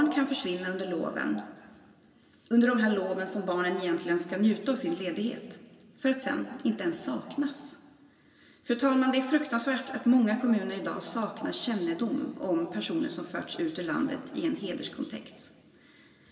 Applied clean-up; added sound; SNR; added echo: none; none; none; reverberation time 2.1 s.